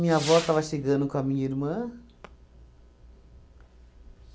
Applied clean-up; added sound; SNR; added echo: none; Whoosh, swoosh, swish / Fireworks; 15 dB; none.